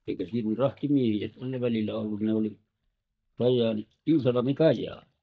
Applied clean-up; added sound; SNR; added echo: neural mask model DeepFilterNet 3.